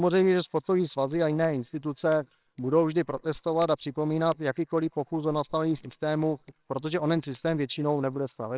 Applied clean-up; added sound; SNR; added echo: neural separator model SepFormer WHAMR!.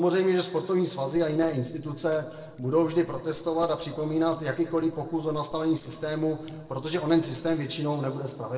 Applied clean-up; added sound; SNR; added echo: neural separator model SepFormer DNS4.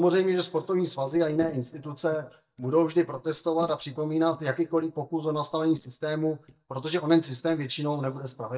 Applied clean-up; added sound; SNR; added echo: neural mask model DeepFilterNet 3.